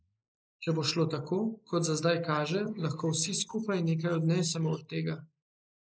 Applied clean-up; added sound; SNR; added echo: neural mask model Resemble Enhance denoiser.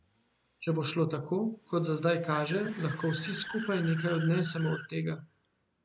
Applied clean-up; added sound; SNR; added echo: none; Accelerating, revving, vroom / Car; 15 dB; none.